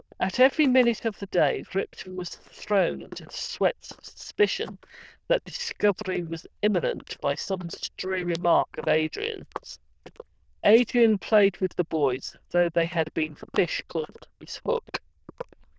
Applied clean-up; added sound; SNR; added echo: neural diffusion model UNIVERSE++.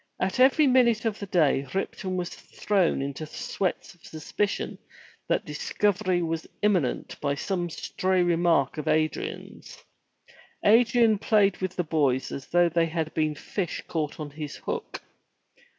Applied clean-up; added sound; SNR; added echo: none; none; none; none.